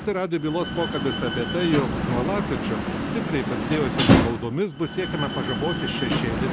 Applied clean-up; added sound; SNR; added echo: none; Slam; -2 dB; none.